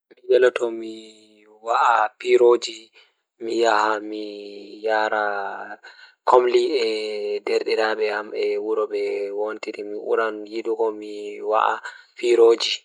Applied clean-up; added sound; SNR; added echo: none; none; none; none.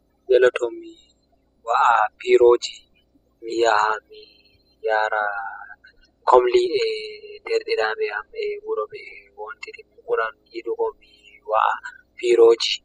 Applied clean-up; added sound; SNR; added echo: classical method spectral subtraction.